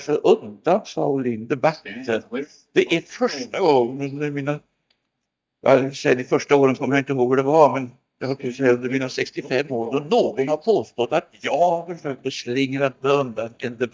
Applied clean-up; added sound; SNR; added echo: neural mask model DeepFilterNet 3.